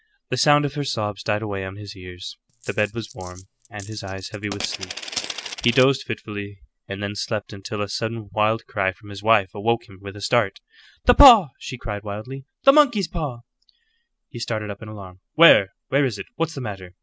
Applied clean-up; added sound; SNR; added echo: none; Coin (dropping); 12 dB; none.